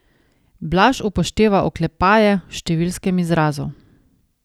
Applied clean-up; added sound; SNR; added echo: none; none; none; none.